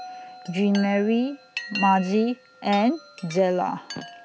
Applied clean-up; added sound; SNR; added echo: none; Chime; 14 dB; none.